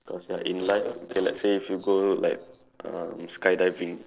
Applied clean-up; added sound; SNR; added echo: neural separator model SepFormer DNS4.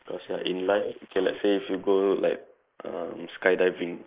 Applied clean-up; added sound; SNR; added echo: neural mask model Resemble Enhance denoiser.